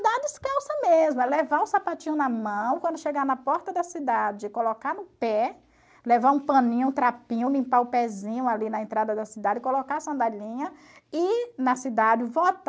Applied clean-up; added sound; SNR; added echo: none; none; none; none.